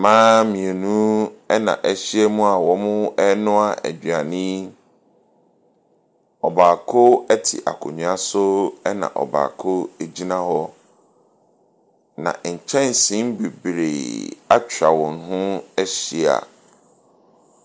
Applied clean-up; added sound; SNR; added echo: none; none; none; none.